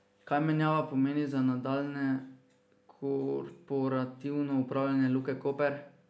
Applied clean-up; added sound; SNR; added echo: none; none; none; none.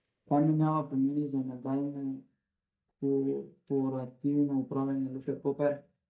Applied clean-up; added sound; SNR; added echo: neural mask model DeepFilterNet 3.